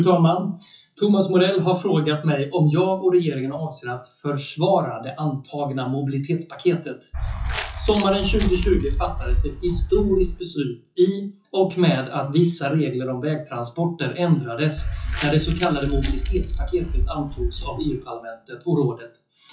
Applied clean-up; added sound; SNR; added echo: classical method WPE with log-MMSE.